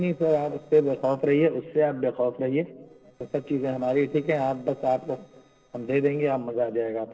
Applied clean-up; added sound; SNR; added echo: neural separator model SepFormer DNS4.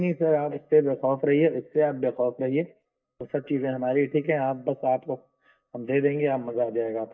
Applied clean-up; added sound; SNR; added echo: neural mask model DeepFilterNet 3.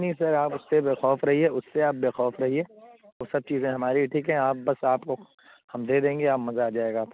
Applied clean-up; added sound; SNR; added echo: none; none; none; none.